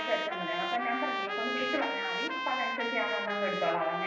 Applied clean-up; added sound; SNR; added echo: none; Trumpet; 1 dB; reverberation time 0.9 s.